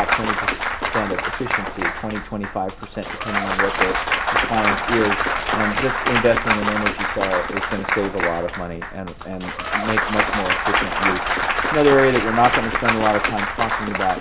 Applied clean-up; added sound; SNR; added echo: none; Applause / Cheering / Clapping; -1 dB; reverberation time 0.2 s.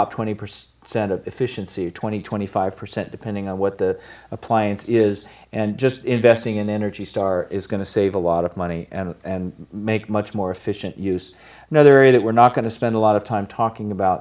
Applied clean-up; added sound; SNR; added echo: none; none; none; none.